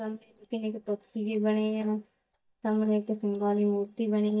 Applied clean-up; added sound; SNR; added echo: neural mask model DeepFilterNet 3.